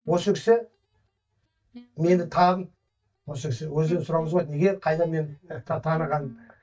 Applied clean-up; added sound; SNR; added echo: neural mask model DeepFilterNet 3.